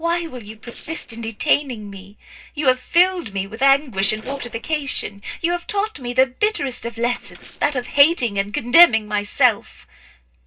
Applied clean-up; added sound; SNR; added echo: neural separator model SepFormer DNS4.